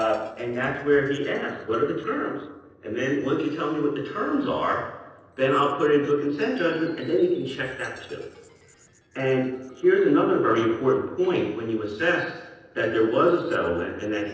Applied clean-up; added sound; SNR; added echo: neural separator model SepFormer DNS4.